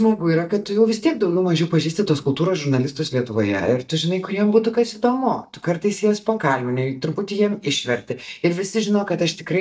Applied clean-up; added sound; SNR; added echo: neural mask model DeepFilterNet 3.